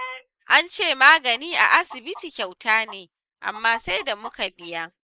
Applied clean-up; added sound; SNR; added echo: neural mask model Resemble Enhance denoiser.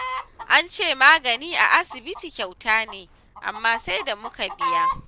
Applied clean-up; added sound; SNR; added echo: none; Chicken, rooster; 9 dB; none.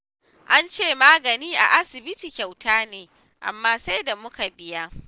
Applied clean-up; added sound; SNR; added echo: none; none; none; none.